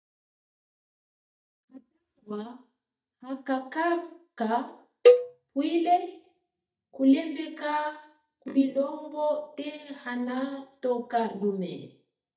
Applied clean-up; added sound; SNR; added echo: neural mask model DeepFilterNet 3.